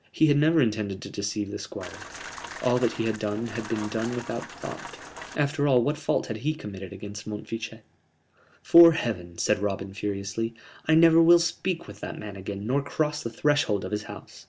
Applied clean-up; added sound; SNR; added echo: none; Rain; 13 dB; none.